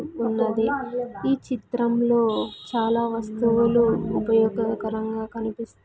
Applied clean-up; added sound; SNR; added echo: none; none; none; none.